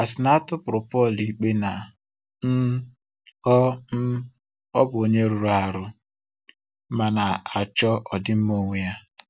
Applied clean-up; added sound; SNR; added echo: none; none; none; none.